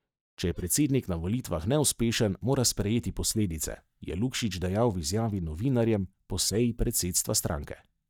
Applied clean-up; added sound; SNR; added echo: neural mask model DeepFilterNet 3.